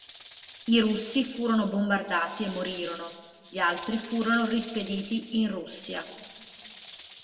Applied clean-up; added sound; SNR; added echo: none; Rattle / Rattle (instrument); 19 dB; reverberation time 1.3 s.